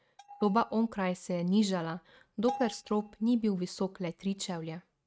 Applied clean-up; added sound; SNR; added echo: neural mask model RNNoise.